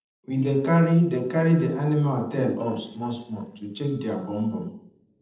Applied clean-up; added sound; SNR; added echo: neural separator model SepFormer DNS4.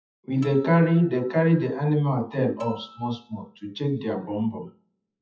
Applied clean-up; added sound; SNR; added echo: classical method WPE with log-MMSE.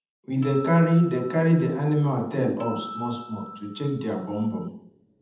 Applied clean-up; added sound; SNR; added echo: none; Acoustic guitar; 16 dB; reverberation time 0.8 s.